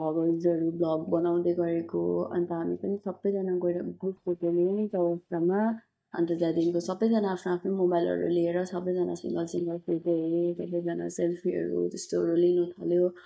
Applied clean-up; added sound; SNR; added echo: neural mask model DeepFilterNet 3.